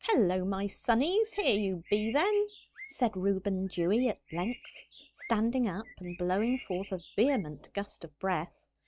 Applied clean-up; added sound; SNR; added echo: none; Bird; 20 dB; none.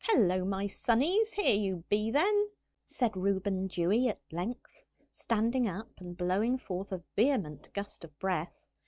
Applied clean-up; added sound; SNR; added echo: none; none; none; none.